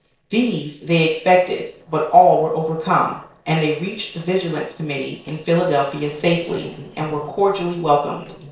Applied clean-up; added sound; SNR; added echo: neural separator model SepFormer DNS4.